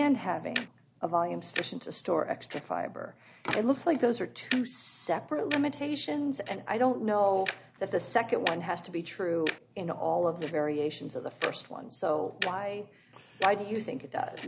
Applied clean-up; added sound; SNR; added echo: none; Tick-tock; 12 dB; none.